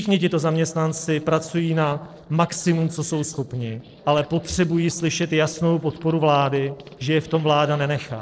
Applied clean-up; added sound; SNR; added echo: neural separator model SepFormer DNS4.